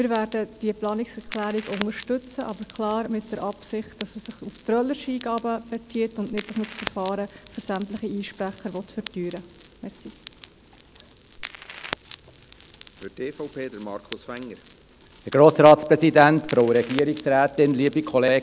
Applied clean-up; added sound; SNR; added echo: none; Crackle; 17 dB; none.